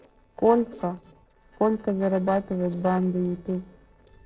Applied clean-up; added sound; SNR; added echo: neural separator model SepFormer DNS4.